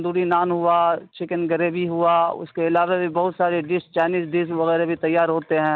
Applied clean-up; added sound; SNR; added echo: none; none; none; none.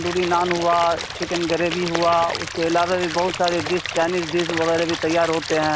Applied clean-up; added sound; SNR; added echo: none; Stream / Liquid; 8 dB; none.